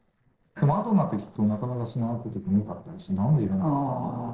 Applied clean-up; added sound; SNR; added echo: neural separator model SepFormer DNS4.